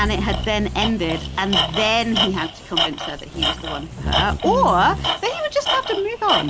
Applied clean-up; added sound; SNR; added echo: none; Tools + Bird vocalization, bird call, bird song; 3 dB; none.